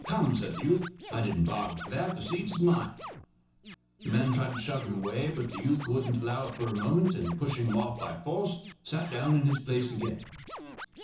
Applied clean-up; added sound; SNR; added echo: none; Scratching (performance technique); 14 dB; reverberation time 0.6 s.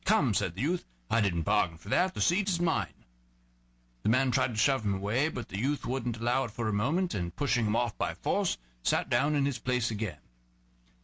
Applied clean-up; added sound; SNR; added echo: none; none; none; none.